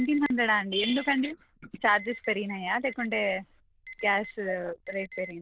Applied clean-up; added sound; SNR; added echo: neural diffusion model UNIVERSE++.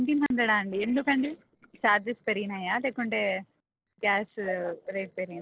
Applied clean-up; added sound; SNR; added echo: neural separator model SepFormer DNS4.